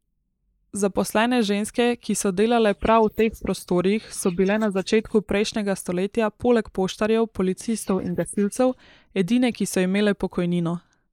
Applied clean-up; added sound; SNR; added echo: neural mask model Resemble Enhance denoiser.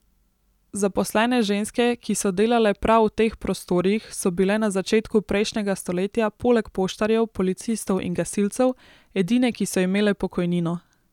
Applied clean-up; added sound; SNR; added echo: none; none; none; none.